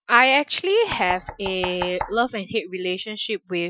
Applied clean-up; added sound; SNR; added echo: classical method Wiener filter.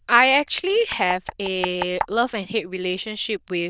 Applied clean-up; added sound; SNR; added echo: neural diffusion model UNIVERSE++.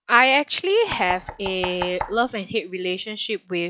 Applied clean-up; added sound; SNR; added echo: classical method log-MMSE.